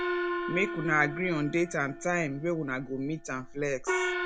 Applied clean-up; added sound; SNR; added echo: none; Gong; 4 dB; none.